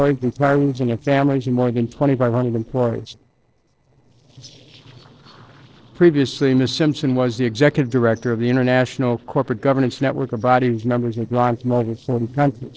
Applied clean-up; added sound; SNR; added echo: neural separator model SepFormer DNS4.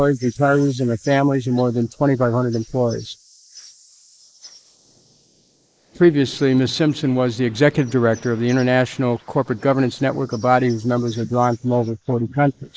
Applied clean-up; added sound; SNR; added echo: neural mask model Resemble Enhance denoiser.